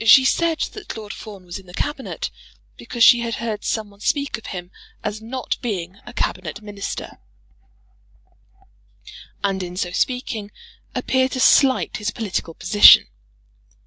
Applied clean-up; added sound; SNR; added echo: none; none; none; none.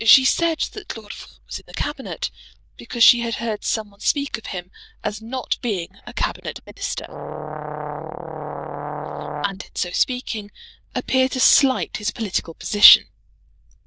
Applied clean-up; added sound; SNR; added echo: neural diffusion model UNIVERSE++.